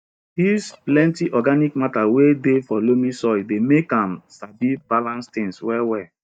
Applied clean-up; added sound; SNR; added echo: neural mask model DeepFilterNet 3.